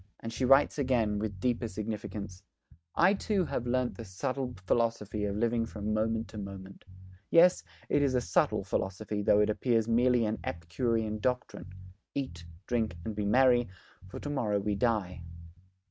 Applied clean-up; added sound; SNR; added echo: neural mask model RNNoise.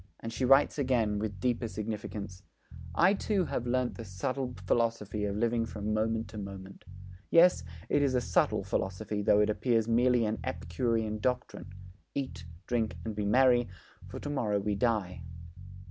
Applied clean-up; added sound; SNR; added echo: none; Bass guitar; 12 dB; none.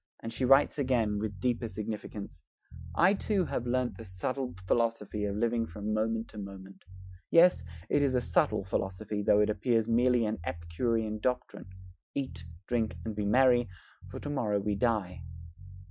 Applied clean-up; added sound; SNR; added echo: classical method Wiener filter.